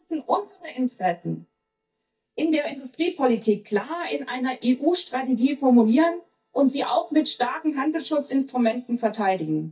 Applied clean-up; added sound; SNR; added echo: neural mask model DeepFilterNet 3.